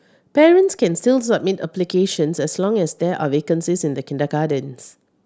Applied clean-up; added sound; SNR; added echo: none; none; none; none.